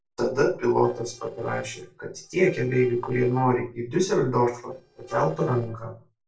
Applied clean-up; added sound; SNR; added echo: neural separator model SepFormer DNS4.